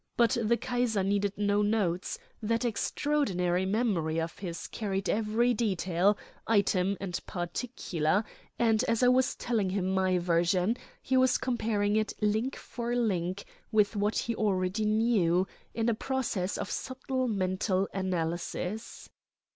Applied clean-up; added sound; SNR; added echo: none; none; none; none.